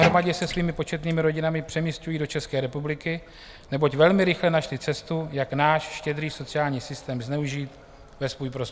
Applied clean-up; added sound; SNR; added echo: none; Bathtub (filling or washing); 12 dB; none.